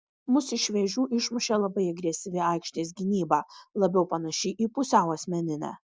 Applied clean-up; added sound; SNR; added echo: none; none; none; none.